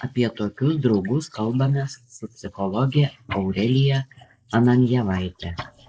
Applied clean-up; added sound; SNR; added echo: neural mask model Resemble Enhance denoiser.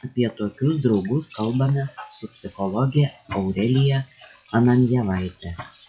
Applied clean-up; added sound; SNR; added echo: classical method log-MMSE.